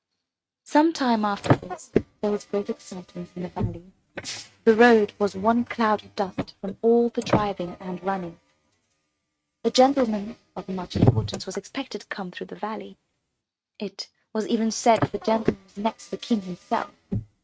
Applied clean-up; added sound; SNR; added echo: neural mask model RNNoise.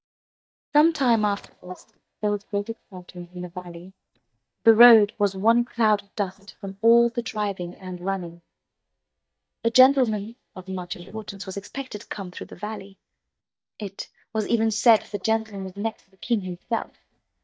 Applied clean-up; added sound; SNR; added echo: neural mask model DeepFilterNet 3.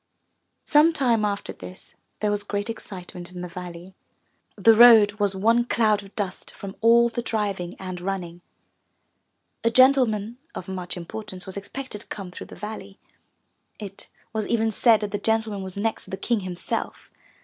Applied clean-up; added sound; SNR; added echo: none; none; none; none.